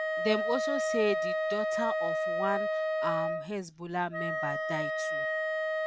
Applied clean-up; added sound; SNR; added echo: none; Wind instrument, woodwind instrument; -3 dB; none.